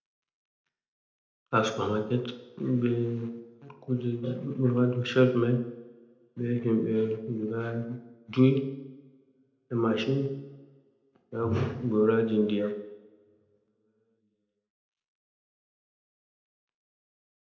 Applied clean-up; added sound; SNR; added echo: none; none; none; reverberation time 0.8 s.